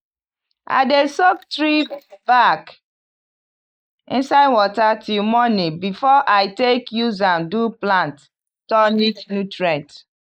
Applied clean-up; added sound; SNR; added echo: neural mask model Resemble Enhance denoiser.